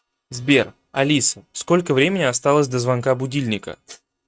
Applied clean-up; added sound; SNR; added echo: neural mask model RNNoise.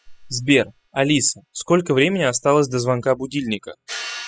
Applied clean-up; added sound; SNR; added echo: classical method spectral subtraction.